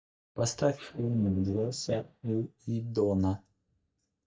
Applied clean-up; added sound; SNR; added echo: neural mask model DeepFilterNet 3.